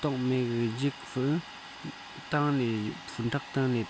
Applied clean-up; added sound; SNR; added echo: none; Domestic sounds, home sounds; 15 dB; none.